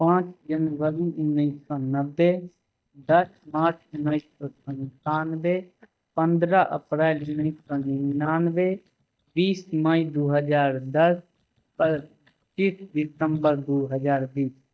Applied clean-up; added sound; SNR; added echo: neural mask model DeepFilterNet 3.